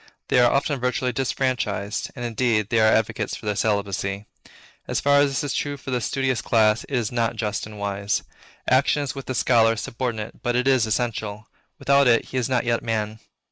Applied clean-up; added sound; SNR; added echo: neural mask model Resemble Enhance denoiser.